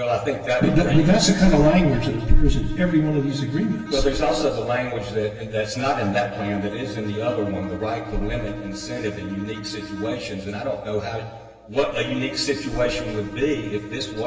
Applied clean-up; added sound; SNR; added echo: none; Bowed string instrument; 14 dB; reverberation time 1.3 s.